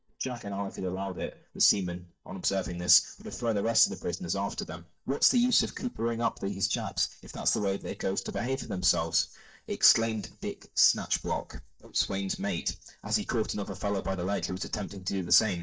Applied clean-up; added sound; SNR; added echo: neural mask model DeepFilterNet 3.